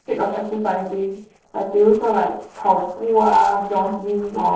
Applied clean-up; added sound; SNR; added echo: neural separator model SepFormer DNS4.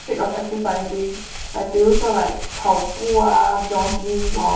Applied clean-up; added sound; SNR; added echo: none; Crumpling, crinkling; 7 dB; reverberation time 0.6 s.